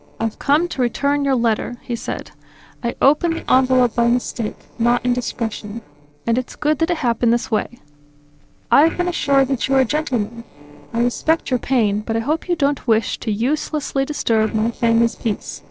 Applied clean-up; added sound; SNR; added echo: neural separator model SepFormer DNS4.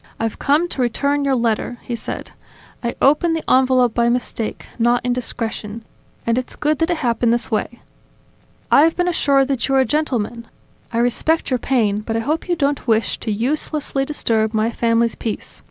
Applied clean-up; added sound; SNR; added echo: none; none; none; none.